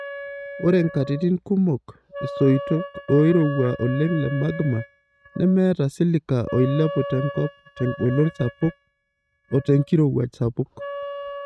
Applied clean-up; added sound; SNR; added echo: neural mask model RNNoise.